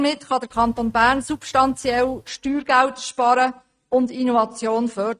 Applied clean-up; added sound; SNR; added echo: neural mask model RNNoise.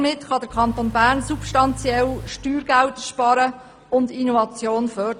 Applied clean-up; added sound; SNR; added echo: none; Engine / Car; 15 dB; none.